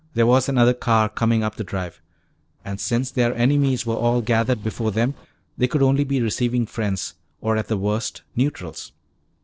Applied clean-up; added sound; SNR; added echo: neural separator model SepFormer DNS4.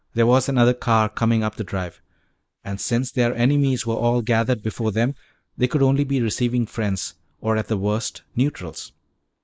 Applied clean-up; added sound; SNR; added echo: neural mask model Resemble Enhance denoiser.